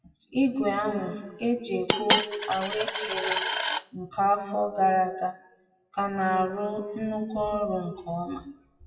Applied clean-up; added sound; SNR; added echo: classical method WPE with log-MMSE.